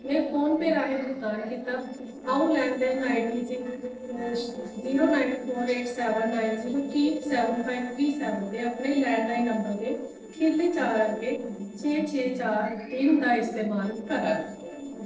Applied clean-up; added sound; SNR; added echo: neural separator model SepFormer DNS4.